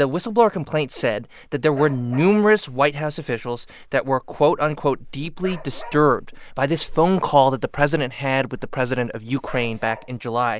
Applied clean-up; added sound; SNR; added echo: none; Bark; 20 dB; none.